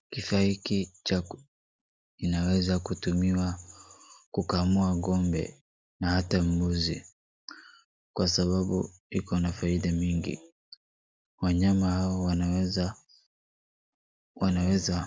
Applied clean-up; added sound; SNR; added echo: none; none; none; none.